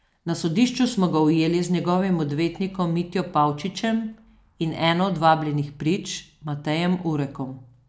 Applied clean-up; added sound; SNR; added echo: none; none; none; none.